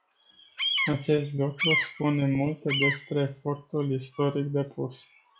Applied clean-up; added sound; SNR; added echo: classical method log-MMSE.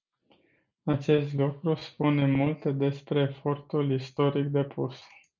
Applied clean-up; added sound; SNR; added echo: none; none; none; none.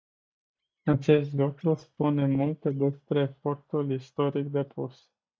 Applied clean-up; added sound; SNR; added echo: neural mask model DeepFilterNet 3.